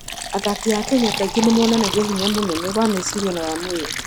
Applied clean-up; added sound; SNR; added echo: none; Fill (with liquid); 6 dB; none.